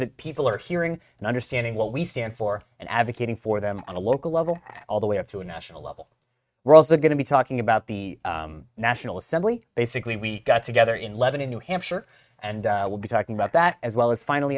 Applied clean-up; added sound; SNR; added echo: neural mask model RNNoise.